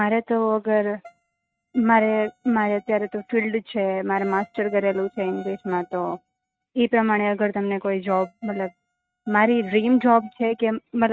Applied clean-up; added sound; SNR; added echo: neural mask model RNNoise.